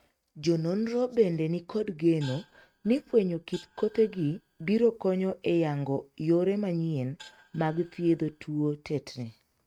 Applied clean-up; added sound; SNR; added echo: neural mask model RNNoise.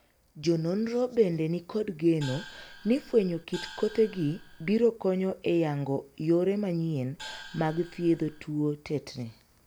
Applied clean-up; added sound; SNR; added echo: none; Gong; 17 dB; none.